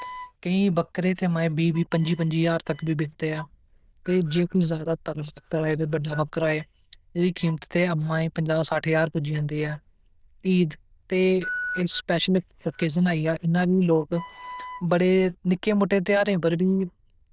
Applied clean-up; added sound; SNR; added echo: neural diffusion model UNIVERSE++.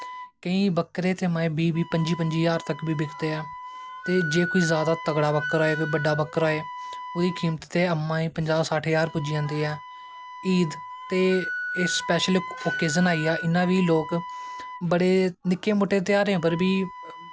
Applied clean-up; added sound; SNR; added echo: none; Wind instrument, woodwind instrument; 11 dB; none.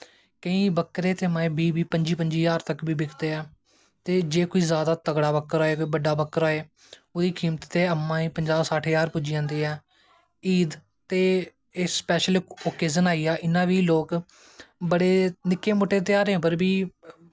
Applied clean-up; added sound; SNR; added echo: none; none; none; none.